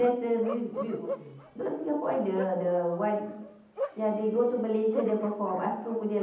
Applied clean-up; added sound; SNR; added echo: none; Bark; 12 dB; reverberation time 0.8 s.